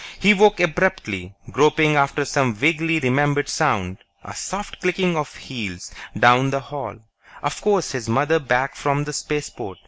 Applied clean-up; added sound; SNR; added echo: none; none; none; none.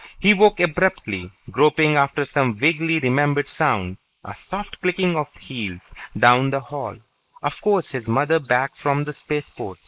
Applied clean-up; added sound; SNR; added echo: neural mask model Resemble Enhance denoiser.